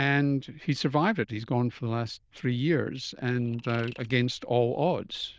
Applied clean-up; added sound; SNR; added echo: neural diffusion model UNIVERSE++.